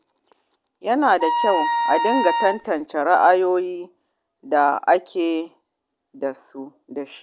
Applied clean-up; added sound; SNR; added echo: none; Wind instrument, woodwind instrument; 0 dB; none.